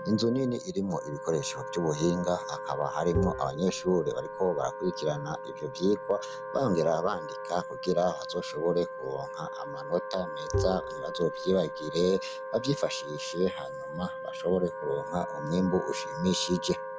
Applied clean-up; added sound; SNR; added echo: none; Bowed string instrument + Wind instrument, woodwind instrument; 7 dB; none.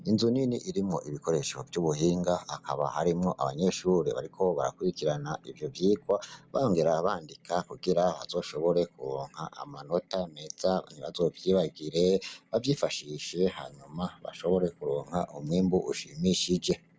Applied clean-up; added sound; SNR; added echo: none; none; none; none.